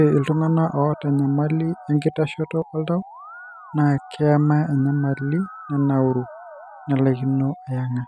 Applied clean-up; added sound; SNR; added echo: none; Musical instrument; 19 dB; none.